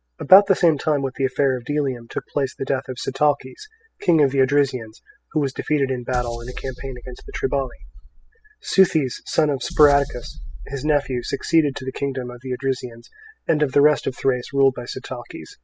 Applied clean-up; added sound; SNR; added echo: classical method spectral subtraction.